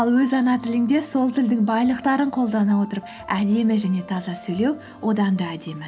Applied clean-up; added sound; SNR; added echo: none; none; none; none.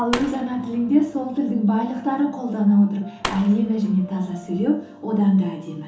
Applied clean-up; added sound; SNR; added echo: none; Fireworks; 13 dB; reverberation time 1.2 s.